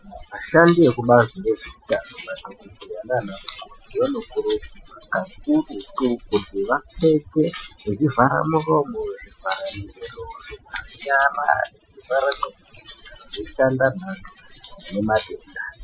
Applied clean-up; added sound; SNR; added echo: classical method Wiener filter.